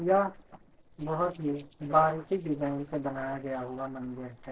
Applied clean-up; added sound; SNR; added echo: neural separator model SepFormer DNS4.